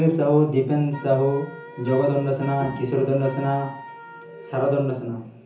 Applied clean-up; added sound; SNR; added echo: none; Wind instrument, woodwind instrument; 18 dB; reverberation time 0.6 s.